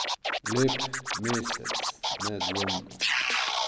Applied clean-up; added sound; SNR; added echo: none; Scratching (performance technique); -4 dB; none.